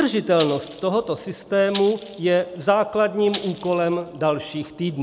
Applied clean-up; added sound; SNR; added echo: none; Rattle (instrument); 18 dB; none.